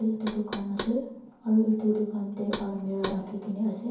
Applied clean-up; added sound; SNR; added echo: none; Knock; 12 dB; reverberation time 0.6 s.